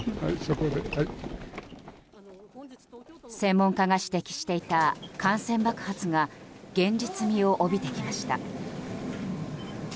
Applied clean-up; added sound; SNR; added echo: none; none; none; none.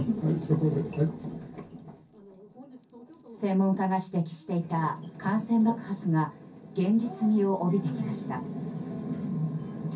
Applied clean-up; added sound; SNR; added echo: none; Chime; 17 dB; reverberation time 0.3 s.